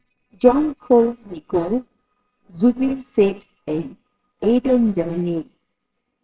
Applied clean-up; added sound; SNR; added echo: neural separator model SepFormer WHAMR!.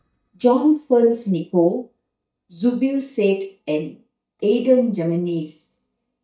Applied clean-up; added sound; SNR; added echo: neural mask model DeepFilterNet 3.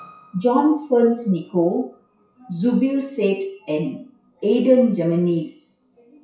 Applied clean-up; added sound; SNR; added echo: classical method WPE with log-MMSE.